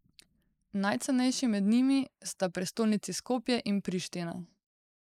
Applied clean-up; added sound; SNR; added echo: neural mask model Resemble Enhance denoiser.